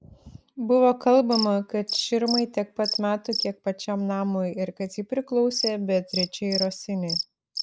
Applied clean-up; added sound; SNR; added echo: neural mask model Resemble Enhance denoiser.